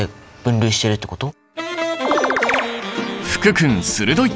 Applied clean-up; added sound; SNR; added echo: none; none; none; none.